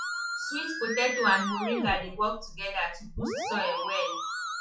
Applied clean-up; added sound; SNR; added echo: classical method WPE with log-MMSE.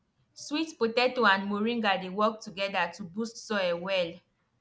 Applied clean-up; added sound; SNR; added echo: none; none; none; none.